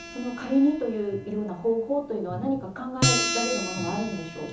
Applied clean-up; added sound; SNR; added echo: none; Acoustic guitar; 4 dB; reverberation time 0.7 s.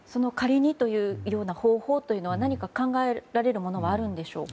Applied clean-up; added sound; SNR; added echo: none; none; none; none.